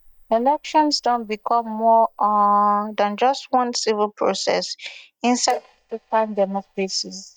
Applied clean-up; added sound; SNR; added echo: neural mask model DeepFilterNet 3.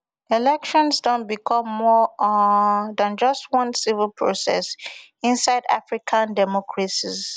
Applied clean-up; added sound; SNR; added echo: none; none; none; none.